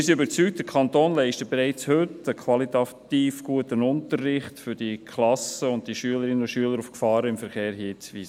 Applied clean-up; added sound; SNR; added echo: none; none; none; none.